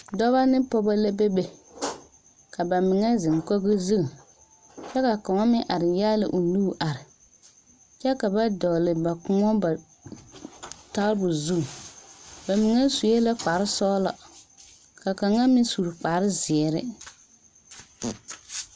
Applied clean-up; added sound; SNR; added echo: none; none; none; none.